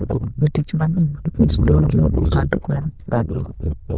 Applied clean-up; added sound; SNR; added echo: neural diffusion model UNIVERSE++.